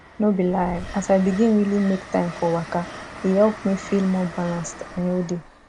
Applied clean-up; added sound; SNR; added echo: none; Train; 15 dB; none.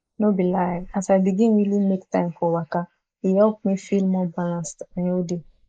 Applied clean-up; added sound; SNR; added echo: neural mask model Resemble Enhance denoiser.